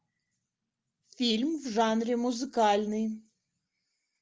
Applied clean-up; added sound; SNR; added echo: none; none; none; none.